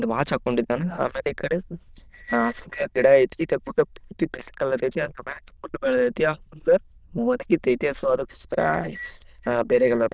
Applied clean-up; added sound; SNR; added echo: neural diffusion model UNIVERSE++.